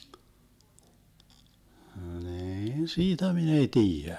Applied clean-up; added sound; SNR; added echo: none; none; none; none.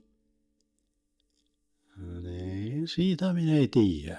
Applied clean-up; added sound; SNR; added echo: neural mask model DeepFilterNet 3.